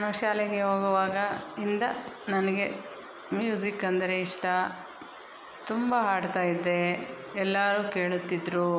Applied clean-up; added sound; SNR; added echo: none; none; none; none.